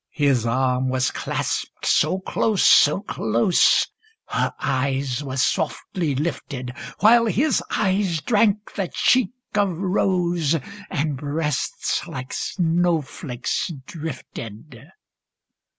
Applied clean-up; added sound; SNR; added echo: none; none; none; none.